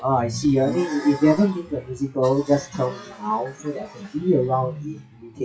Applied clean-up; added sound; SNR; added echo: classical method WPE with log-MMSE.